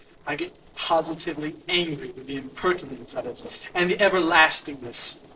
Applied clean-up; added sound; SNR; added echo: neural separator model SepFormer DNS4.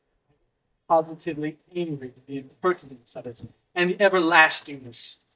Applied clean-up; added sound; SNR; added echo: neural mask model DeepFilterNet 3.